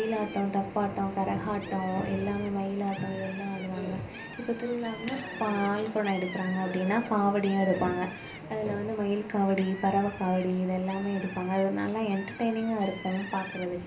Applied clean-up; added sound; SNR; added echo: none; Bird; 17 dB; reverberation time 0.3 s.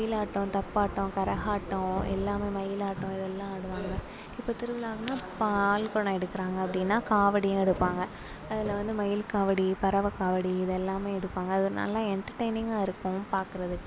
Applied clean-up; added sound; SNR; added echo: none; none; none; none.